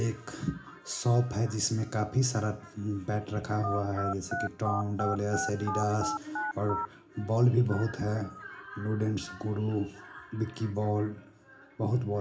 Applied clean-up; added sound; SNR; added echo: none; Telephone; 5 dB; reverberation time 0.4 s.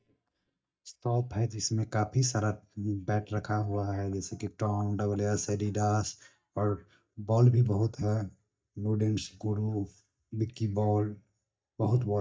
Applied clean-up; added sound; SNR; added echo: neural mask model DeepFilterNet 3.